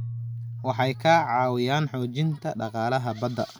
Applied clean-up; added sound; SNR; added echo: none; Keyboard (musical); 13 dB; none.